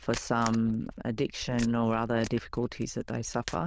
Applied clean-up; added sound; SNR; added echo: neural diffusion model UNIVERSE++.